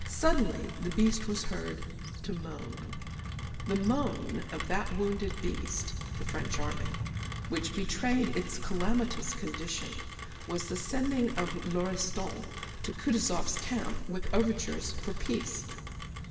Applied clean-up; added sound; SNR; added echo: none; Rain; 8 dB; reverberation time 2.2 s.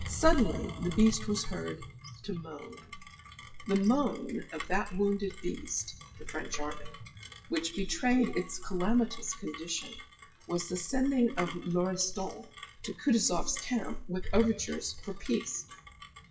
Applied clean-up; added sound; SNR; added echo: classical method WPE with log-MMSE.